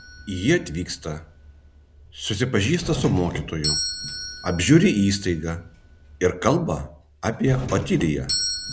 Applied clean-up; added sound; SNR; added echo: none; Doorbell; 9 dB; none.